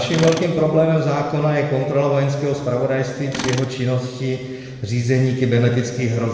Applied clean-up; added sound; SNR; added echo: none; Tools; 16 dB; reverberation time 1.6 s.